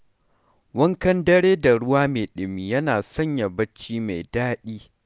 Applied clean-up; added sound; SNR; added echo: none; none; none; none.